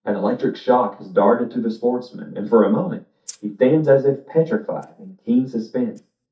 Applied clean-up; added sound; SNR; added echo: neural mask model DeepFilterNet 3.